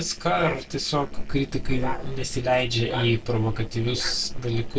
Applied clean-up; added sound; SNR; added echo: neural separator model SepFormer DNS4.